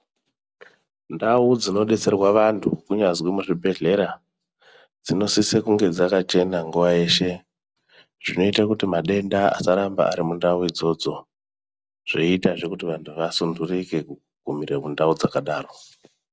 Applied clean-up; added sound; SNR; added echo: none; none; none; none.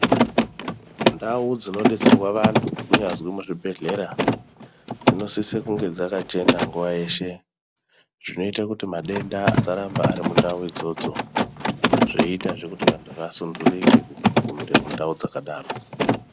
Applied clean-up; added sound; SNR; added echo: none; Mechanisms; -5 dB; none.